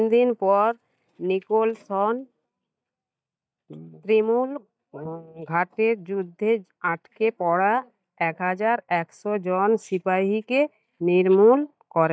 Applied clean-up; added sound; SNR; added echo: neural mask model DeepFilterNet 3.